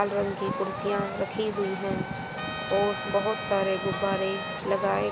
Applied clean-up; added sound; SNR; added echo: none; Wind instrument, woodwind instrument + Trumpet; 9 dB; none.